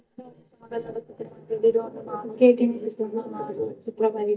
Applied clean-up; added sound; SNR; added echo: neural mask model DeepFilterNet 3.